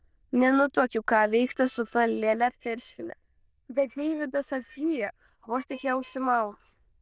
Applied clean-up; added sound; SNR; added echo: neural diffusion model UNIVERSE++.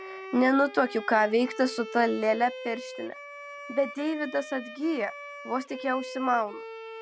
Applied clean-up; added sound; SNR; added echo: none; Bowed string instrument; 13 dB; none.